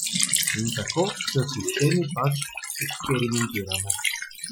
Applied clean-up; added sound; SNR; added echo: classical method Wiener filter.